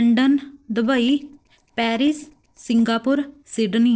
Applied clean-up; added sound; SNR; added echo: neural separator model SepFormer DNS4.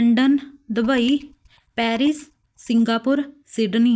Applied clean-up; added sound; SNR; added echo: neural mask model DeepFilterNet 3.